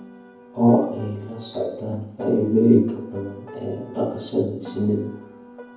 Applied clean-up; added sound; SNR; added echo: none; Piano; 19 dB; reverberation time 0.9 s.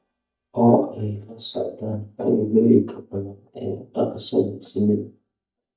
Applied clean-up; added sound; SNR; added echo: neural mask model DeepFilterNet 3.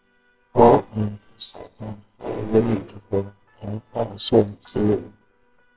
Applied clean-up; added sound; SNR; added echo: neural separator model SepFormer WHAMR!.